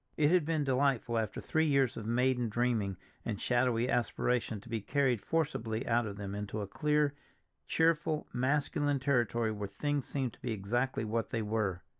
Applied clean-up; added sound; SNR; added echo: none; none; none; none.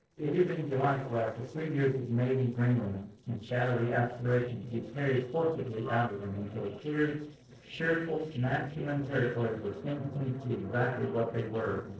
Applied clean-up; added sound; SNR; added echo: neural separator model SepFormer DNS4.